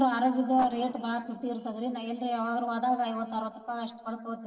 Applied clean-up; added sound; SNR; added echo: neural separator model SepFormer DNS4.